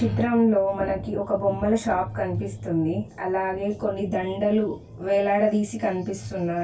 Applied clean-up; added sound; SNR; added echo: none; Thunder / Rain; 19 dB; reverberation time 0.1 s.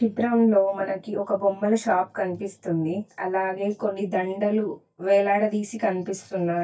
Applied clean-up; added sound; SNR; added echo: neural mask model DeepFilterNet 3.